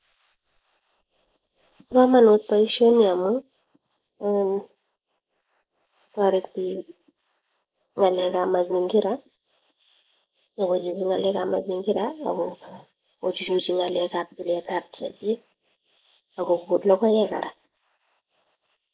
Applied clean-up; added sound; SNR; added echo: neural mask model Resemble Enhance denoiser.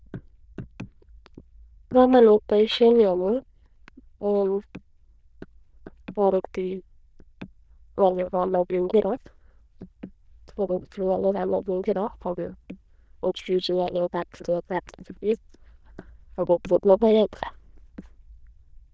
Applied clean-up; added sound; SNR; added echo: neural diffusion model UNIVERSE++.